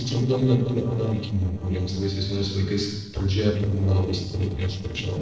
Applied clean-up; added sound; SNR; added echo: neural separator model SepFormer DNS4.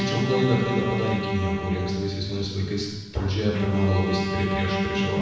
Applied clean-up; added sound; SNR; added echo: none; Bowed string instrument; 3 dB; reverberation time 1.1 s.